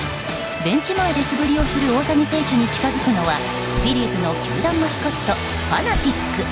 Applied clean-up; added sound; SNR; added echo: none; Squeak / Slam; 13 dB; none.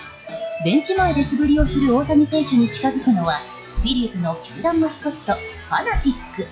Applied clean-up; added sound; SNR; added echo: classical method log-MMSE.